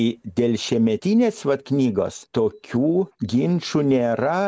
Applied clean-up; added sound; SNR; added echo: none; none; none; none.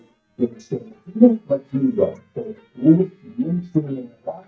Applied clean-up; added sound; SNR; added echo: neural mask model DeepFilterNet 3.